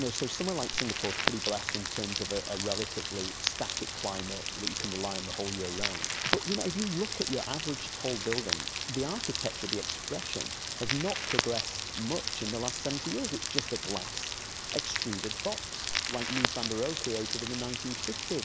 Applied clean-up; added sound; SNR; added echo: none; Rain + Crackle; -1 dB; none.